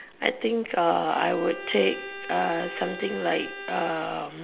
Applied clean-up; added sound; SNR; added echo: none; Bowed string instrument; 12 dB; none.